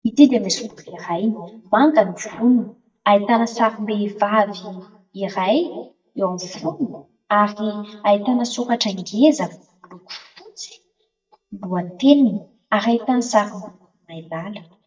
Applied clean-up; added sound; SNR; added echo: neural mask model DeepFilterNet 3.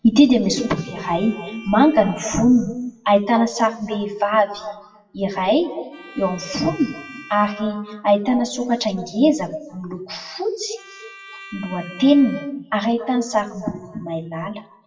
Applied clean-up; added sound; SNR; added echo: classical method WPE with log-MMSE.